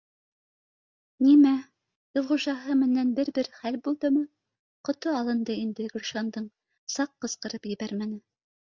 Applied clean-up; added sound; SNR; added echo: none; none; none; none.